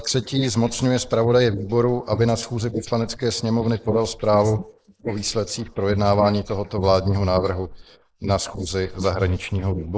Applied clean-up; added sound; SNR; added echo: neural mask model Resemble Enhance denoiser.